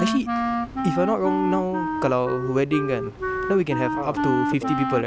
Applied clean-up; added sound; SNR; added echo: none; Wind instrument, woodwind instrument; 2 dB; none.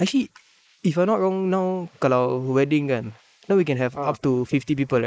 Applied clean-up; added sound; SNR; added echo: neural mask model Resemble Enhance denoiser.